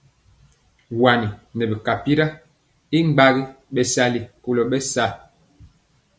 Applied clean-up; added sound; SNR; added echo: none; none; none; none.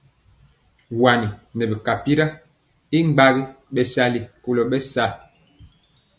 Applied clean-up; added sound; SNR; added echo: none; Wind chime / Percussion; 18 dB; none.